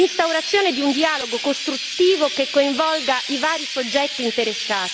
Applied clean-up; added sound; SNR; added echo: none; Chirp, tweet; 7 dB; none.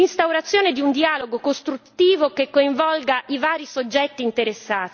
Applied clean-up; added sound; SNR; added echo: none; none; none; none.